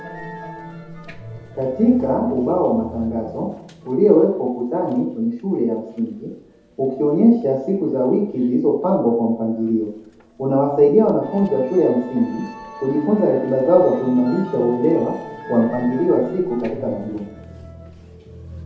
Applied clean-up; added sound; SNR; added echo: none; Musical instrument; 18 dB; reverberation time 0.8 s.